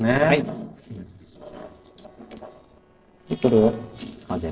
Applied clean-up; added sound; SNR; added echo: neural separator model SepFormer DNS4.